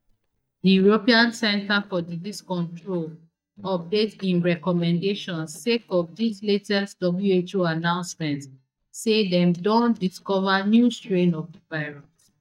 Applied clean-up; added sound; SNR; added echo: neural mask model DeepFilterNet 3.